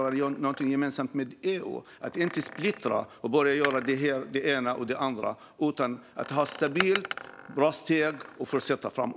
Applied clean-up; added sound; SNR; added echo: none; Door; 13 dB; none.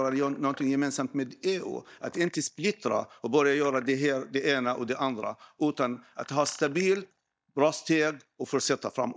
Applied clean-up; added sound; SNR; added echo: neural mask model DeepFilterNet 3.